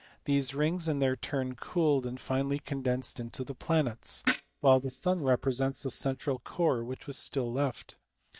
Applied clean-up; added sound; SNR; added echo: neural mask model DeepFilterNet 3.